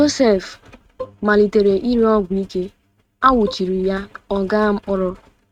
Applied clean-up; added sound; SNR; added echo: neural mask model RNNoise.